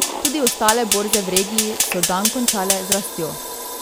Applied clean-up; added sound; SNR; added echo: none; Fire; 0 dB; none.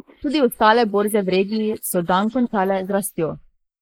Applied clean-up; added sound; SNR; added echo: neural mask model Resemble Enhance denoiser.